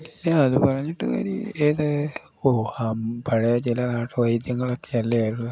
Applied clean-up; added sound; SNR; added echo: none; none; none; none.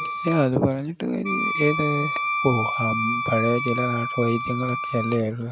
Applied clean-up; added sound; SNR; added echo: none; Wind instrument, woodwind instrument; 3 dB; none.